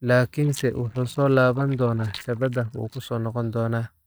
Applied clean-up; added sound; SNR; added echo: neural mask model DeepFilterNet 3.